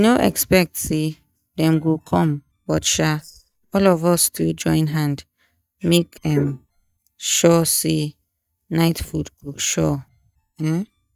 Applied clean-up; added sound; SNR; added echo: neural mask model DeepFilterNet 3.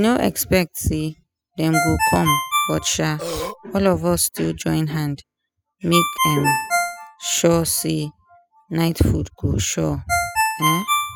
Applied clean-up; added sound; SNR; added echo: classical method spectral subtraction.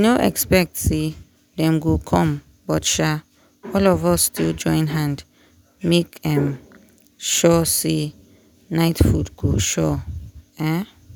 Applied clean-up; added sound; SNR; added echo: none; none; none; none.